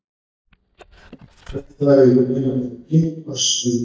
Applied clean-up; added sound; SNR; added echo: neural mask model DeepFilterNet 3.